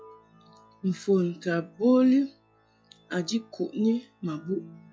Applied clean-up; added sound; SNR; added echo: classical method log-MMSE.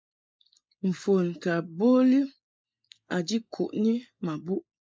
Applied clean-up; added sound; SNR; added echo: neural mask model Resemble Enhance denoiser.